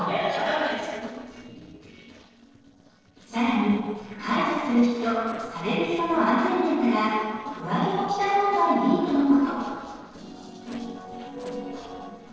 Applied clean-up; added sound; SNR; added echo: neural separator model SepFormer DNS4.